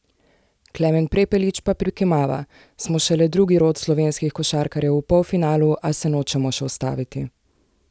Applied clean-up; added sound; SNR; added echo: none; none; none; none.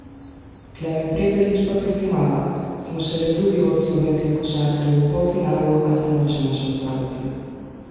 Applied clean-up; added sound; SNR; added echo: none; Bird vocalization, bird call, bird song; 15 dB; reverberation time 2.1 s.